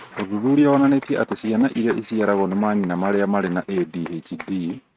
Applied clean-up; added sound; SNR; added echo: neural mask model RNNoise.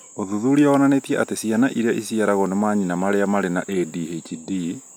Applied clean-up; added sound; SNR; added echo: none; none; none; none.